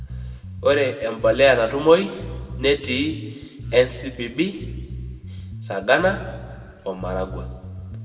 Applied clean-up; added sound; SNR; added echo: none; Bass guitar; 12 dB; reverberation time 1.2 s.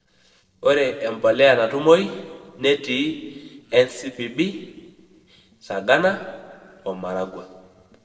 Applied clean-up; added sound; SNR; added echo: neural separator model SepFormer DNS4.